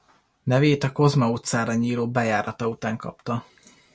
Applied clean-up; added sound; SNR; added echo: none; none; none; none.